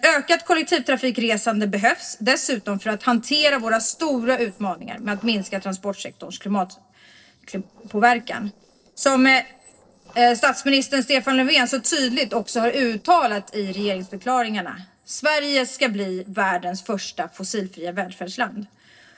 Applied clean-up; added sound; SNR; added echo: neural separator model SepFormer DNS4.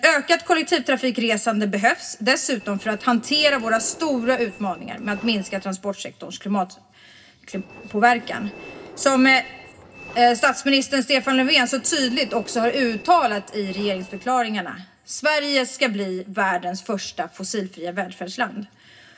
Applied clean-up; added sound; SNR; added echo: none; Train; 19 dB; reverberation time 0.4 s.